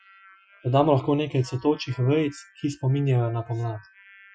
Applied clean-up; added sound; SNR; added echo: classical method Wiener filter.